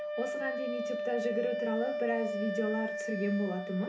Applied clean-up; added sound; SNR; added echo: none; Wind instrument, woodwind instrument; 2 dB; reverberation time 0.3 s.